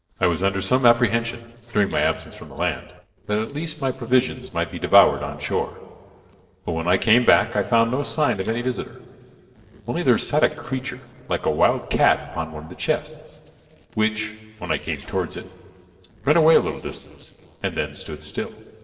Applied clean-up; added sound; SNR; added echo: neural separator model SepFormer DNS4.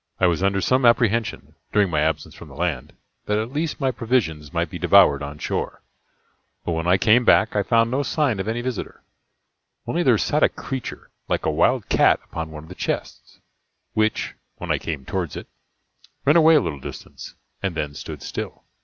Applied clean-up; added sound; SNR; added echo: none; none; none; none.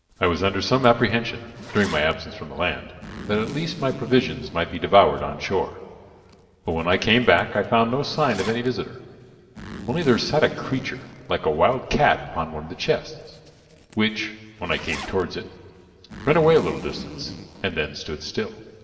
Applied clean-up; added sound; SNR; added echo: none; Zipper (clothing); 17 dB; reverberation time 1.8 s.